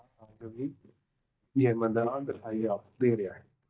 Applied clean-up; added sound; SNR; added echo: neural mask model DeepFilterNet 3.